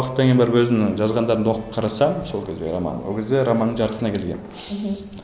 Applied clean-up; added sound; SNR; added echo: none; none; none; none.